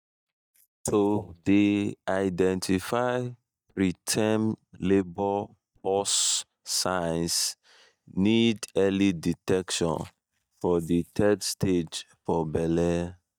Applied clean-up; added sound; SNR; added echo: neural mask model DeepFilterNet 3.